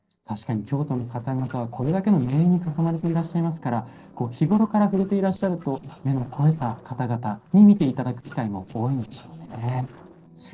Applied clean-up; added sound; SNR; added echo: neural separator model SepFormer DNS4.